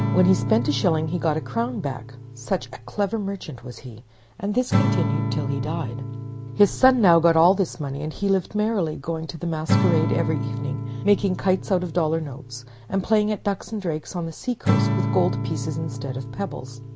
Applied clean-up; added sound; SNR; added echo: none; Acoustic guitar / Strum; 4 dB; none.